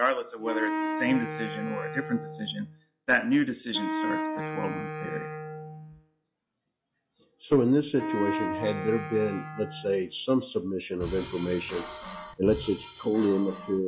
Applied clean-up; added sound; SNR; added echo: classical method log-MMSE.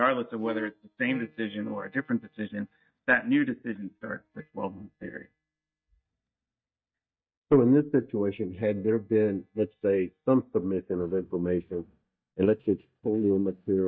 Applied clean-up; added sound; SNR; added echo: neural mask model DeepFilterNet 3.